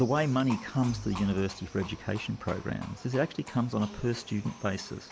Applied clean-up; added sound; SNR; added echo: none; Bowed string instrument + Livestock, farm animals, working animals; 15 dB; none.